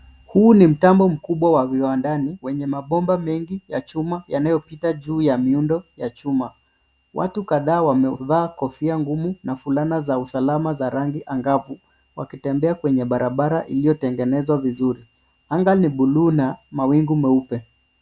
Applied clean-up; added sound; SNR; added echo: none; none; none; none.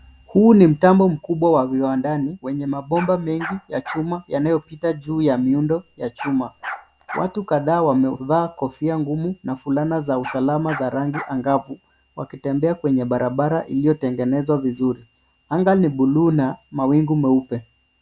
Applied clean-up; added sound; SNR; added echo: none; Bark; 14 dB; none.